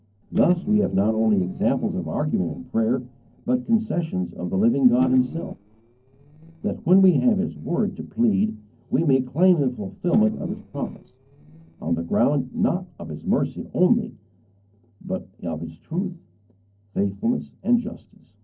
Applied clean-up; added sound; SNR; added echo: neural separator model SepFormer DNS4.